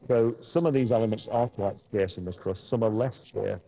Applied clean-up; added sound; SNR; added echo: neural separator model SepFormer DNS4.